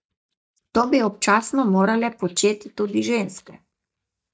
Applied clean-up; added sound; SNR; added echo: neural mask model DeepFilterNet 3.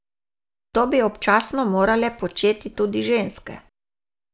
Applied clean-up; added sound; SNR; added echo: none; none; none; none.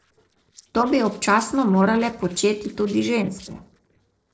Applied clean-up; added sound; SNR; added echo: neural separator model SepFormer DNS4.